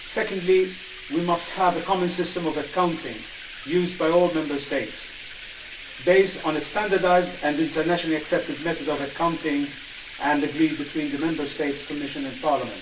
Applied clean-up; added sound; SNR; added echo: none; Bathtub (filling or washing); 15 dB; reverberation time 0.3 s.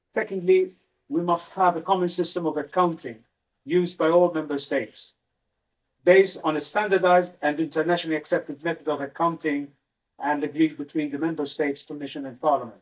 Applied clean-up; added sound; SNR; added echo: neural mask model DeepFilterNet 3.